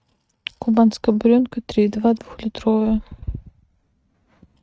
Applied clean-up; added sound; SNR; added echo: neural mask model RNNoise.